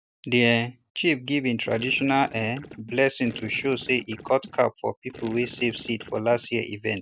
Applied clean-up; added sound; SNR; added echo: none; Gurgling; 17 dB; none.